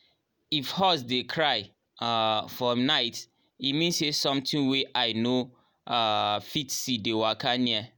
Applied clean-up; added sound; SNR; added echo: none; none; none; none.